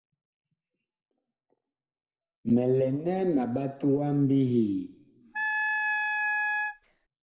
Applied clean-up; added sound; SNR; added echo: none; Wind instrument, woodwind instrument; 0 dB; reverberation time 1.3 s.